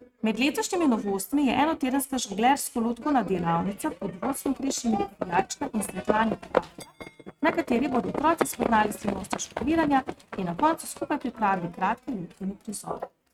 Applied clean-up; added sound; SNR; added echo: neural mask model RNNoise.